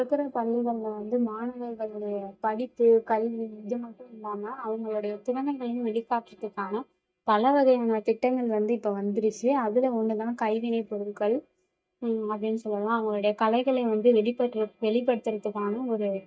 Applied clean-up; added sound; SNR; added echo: neural mask model DeepFilterNet 3.